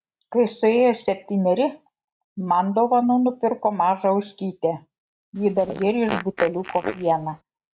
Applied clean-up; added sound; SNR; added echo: neural mask model RNNoise.